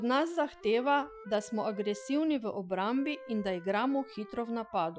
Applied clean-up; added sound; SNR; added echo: classical method Wiener filter.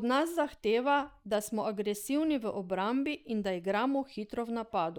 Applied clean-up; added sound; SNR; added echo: neural mask model Resemble Enhance denoiser.